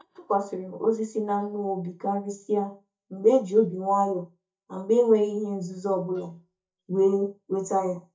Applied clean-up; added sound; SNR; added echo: neural mask model DeepFilterNet 3.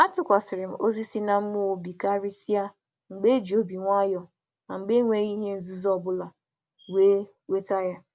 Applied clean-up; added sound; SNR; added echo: none; none; none; none.